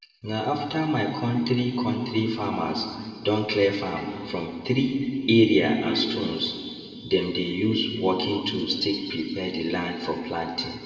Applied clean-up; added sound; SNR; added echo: none; none; none; reverberation time 2.5 s.